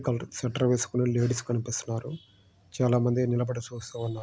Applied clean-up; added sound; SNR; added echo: none; none; none; none.